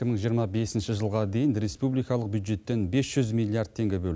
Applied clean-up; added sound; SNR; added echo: none; none; none; none.